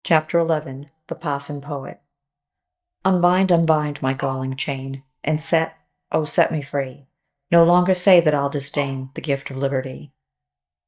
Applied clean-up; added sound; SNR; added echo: neural mask model DeepFilterNet 3.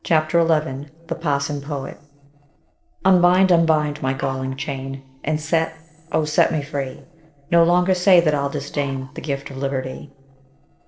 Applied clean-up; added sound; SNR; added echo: neural separator model SepFormer DNS4.